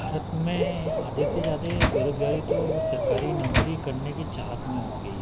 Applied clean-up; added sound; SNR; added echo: none; Bird / Dog + Microwave oven; -3 dB; none.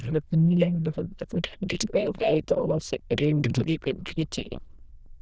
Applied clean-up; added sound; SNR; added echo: neural diffusion model UNIVERSE++.